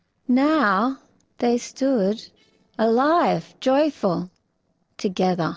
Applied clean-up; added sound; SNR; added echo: neural separator model SepFormer DNS4.